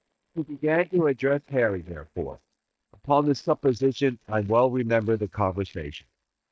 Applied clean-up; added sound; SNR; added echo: neural mask model DeepFilterNet 3.